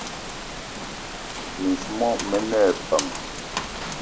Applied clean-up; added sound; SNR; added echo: none; Rain; 5 dB; none.